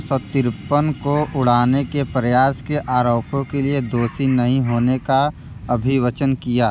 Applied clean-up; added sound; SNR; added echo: none; none; none; none.